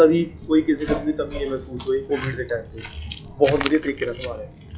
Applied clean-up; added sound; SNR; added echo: classical method log-MMSE.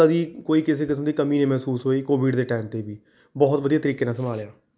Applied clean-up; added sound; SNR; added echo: none; none; none; none.